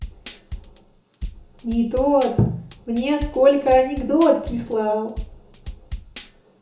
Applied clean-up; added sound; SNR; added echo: none; Drum / Drum kit; 14 dB; reverberation time 0.8 s.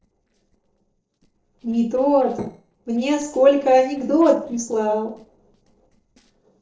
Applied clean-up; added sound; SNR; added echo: neural separator model SepFormer DNS4.